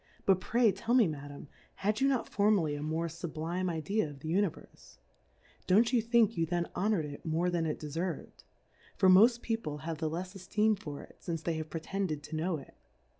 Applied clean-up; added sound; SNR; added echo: none; none; none; none.